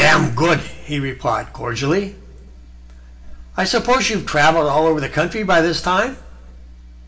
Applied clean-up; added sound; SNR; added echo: none; none; none; reverberation time 0.5 s.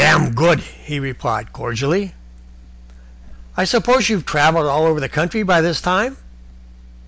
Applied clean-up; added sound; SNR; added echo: none; none; none; none.